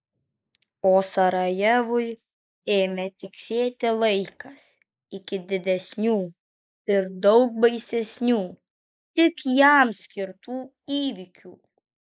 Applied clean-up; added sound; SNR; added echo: neural mask model Resemble Enhance denoiser.